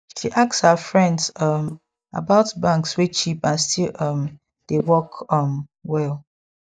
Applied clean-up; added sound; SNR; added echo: neural mask model DeepFilterNet 3.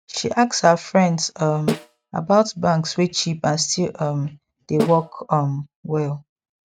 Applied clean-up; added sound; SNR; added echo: neural mask model RNNoise.